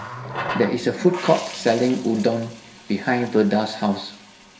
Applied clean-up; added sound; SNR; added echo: none; Water tap, faucet; 12 dB; reverberation time 0.9 s.